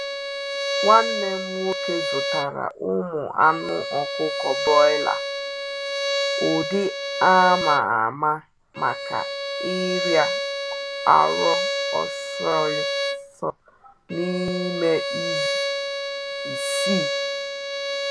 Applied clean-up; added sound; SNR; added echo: none; Bowed string instrument; 3 dB; none.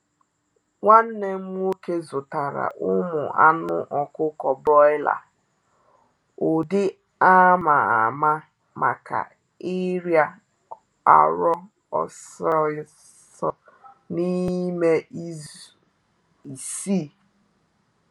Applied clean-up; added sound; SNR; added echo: none; none; none; none.